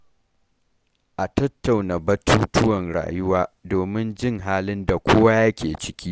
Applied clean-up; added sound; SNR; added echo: none; none; none; none.